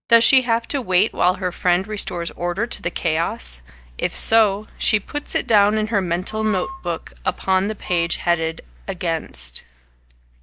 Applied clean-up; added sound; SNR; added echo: neural mask model DeepFilterNet 3.